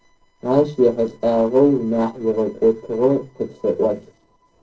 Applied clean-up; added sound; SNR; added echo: neural separator model SepFormer DNS4.